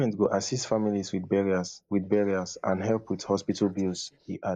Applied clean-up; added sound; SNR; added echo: neural mask model Resemble Enhance denoiser.